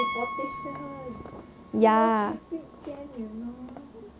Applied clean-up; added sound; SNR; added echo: none; Piano; 10 dB; none.